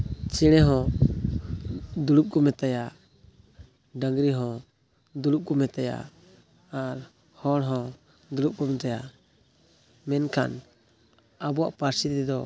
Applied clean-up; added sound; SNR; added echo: none; none; none; none.